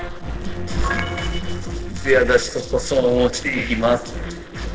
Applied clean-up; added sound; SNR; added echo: neural separator model SepFormer DNS4.